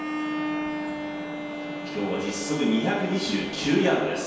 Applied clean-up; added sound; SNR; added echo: none; Bowed string instrument; 6 dB; reverberation time 1.2 s.